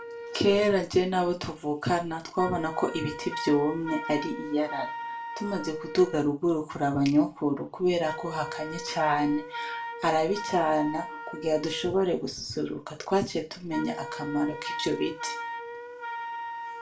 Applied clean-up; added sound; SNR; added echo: none; Wind instrument, woodwind instrument; 10 dB; reverberation time 0.3 s.